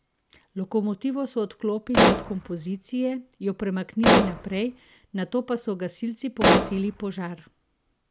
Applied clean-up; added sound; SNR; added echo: none; Explosion; -5 dB; none.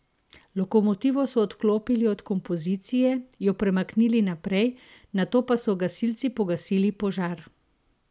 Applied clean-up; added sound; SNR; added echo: none; none; none; none.